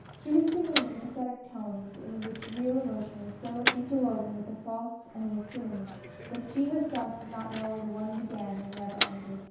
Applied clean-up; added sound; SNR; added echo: none; Motor vehicle (road); 2 dB; reverberation time 0.8 s.